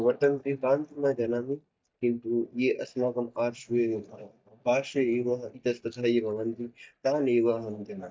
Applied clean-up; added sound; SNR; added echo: neural mask model DeepFilterNet 3.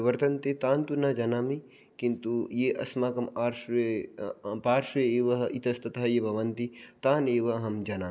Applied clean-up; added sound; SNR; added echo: none; none; none; none.